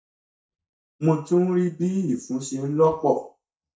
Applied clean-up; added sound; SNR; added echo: neural mask model DeepFilterNet 3.